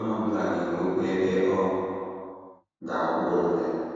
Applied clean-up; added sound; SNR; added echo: none; none; none; reverberation time 2.1 s.